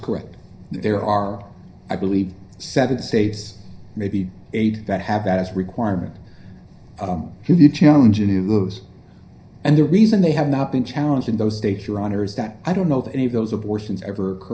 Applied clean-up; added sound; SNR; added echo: none; none; none; reverberation time 0.4 s.